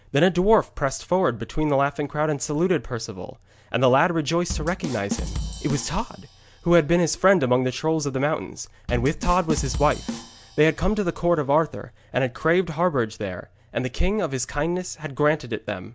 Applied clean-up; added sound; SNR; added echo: none; Bass drum / Drum kit; 11 dB; none.